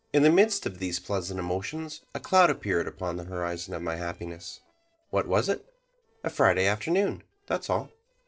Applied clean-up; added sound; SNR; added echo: neural separator model SepFormer DNS4.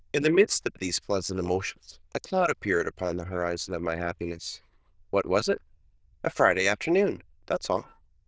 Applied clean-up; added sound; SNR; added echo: neural diffusion model UNIVERSE++.